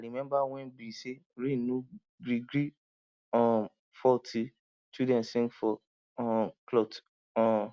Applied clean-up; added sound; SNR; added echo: none; none; none; none.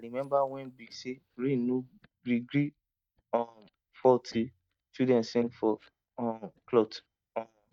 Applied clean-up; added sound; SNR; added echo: neural mask model DeepFilterNet 3.